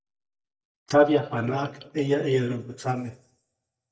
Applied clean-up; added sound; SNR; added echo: neural mask model DeepFilterNet 3.